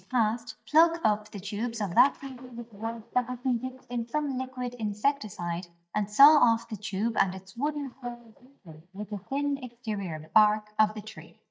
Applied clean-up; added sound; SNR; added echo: neural mask model DeepFilterNet 3.